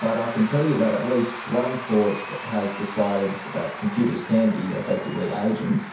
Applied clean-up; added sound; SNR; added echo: none; Applause / Crowd / Cheering; 12 dB; reverberation time 0.6 s.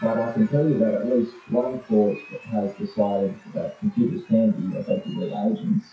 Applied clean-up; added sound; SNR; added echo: classical method WPE with log-MMSE.